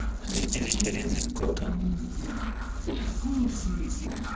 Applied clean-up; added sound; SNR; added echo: neural separator model SepFormer DNS4.